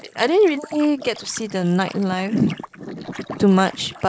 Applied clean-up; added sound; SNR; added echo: neural mask model Resemble Enhance denoiser.